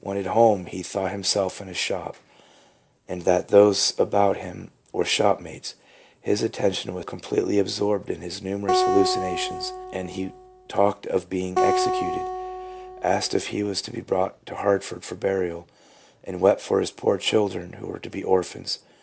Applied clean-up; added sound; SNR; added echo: none; Acoustic guitar; 3 dB; none.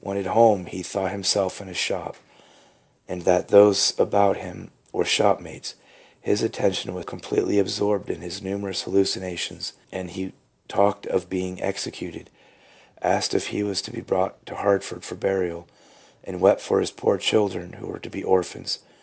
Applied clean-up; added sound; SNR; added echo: none; none; none; none.